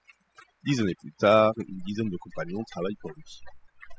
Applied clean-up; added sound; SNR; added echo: classical method spectral subtraction.